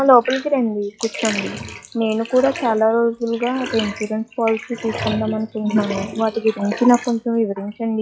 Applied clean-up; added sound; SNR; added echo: classical method log-MMSE.